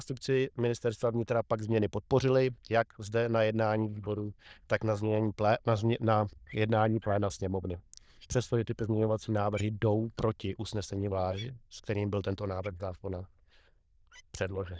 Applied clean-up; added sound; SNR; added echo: neural diffusion model UNIVERSE++.